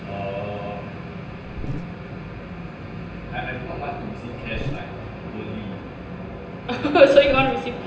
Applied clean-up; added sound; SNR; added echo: none; Buzz; 7 dB; reverberation time 0.9 s.